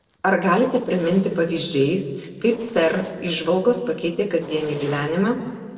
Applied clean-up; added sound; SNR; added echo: neural separator model SepFormer DNS4.